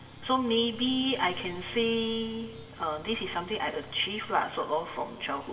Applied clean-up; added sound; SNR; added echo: none; Aircraft; 19 dB; reverberation time 2.0 s.